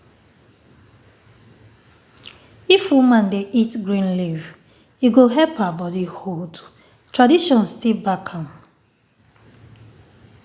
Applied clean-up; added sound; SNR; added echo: none; none; none; none.